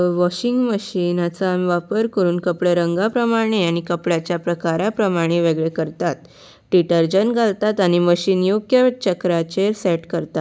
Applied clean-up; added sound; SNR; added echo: none; none; none; none.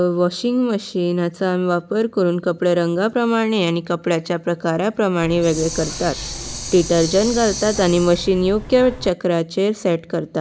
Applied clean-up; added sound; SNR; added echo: none; Hiss; 10 dB; none.